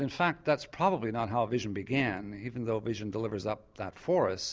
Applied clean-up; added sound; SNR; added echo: none; none; none; none.